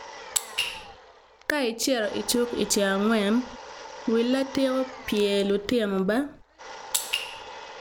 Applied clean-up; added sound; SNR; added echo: none; Domestic sounds, home sounds; 16 dB; none.